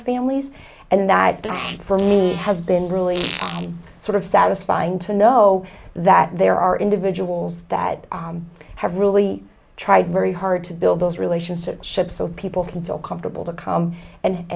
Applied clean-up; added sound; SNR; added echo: none; Fart; 12 dB; none.